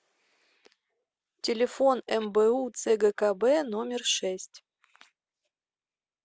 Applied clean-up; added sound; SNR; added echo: none; none; none; none.